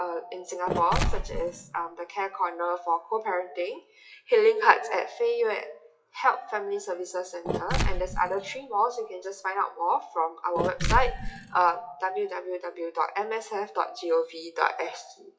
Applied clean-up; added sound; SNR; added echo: classical method WPE with log-MMSE.